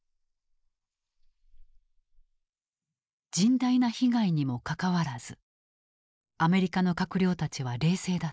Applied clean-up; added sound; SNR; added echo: neural mask model Resemble Enhance denoiser.